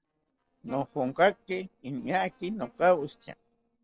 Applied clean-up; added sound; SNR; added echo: neural separator model SepFormer DNS4.